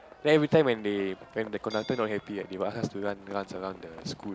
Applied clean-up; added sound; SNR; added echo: none; Livestock, farm animals, working animals; 19 dB; none.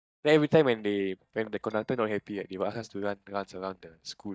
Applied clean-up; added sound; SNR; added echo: neural mask model DeepFilterNet 3.